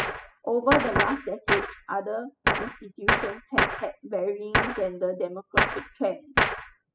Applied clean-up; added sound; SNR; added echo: classical method spectral subtraction.